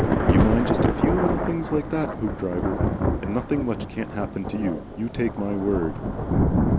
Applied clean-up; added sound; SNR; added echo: none; Thunder / Rain; -3 dB; none.